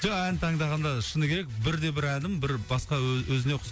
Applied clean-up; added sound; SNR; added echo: none; none; none; none.